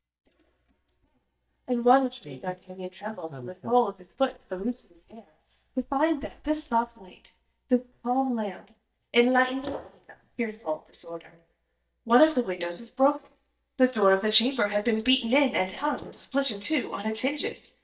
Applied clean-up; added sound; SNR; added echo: neural mask model DeepFilterNet 3.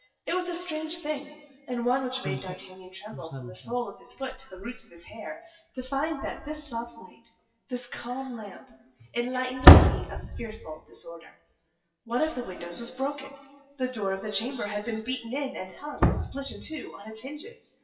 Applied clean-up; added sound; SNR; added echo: classical method WPE with log-MMSE.